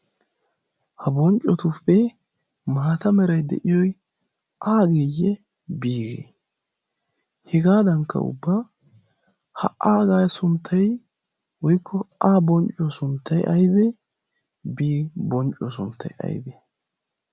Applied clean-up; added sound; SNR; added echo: none; none; none; none.